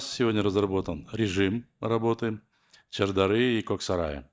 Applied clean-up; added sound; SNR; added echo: neural mask model DeepFilterNet 3.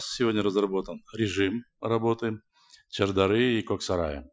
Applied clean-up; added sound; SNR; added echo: classical method Wiener filter.